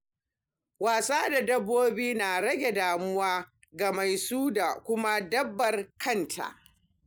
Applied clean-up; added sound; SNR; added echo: none; none; none; none.